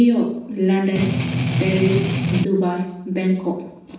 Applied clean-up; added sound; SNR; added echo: none; Strum; 0 dB; reverberation time 0.8 s.